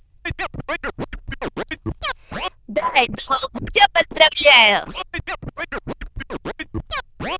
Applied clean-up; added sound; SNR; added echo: neural diffusion model UNIVERSE++.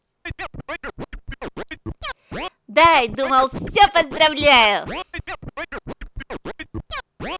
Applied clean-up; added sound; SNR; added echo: none; Scratching (performance technique); 11 dB; none.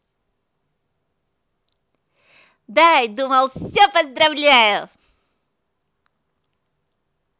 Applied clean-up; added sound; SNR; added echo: none; none; none; none.